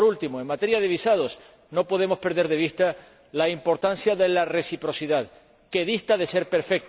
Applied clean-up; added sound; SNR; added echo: none; none; none; none.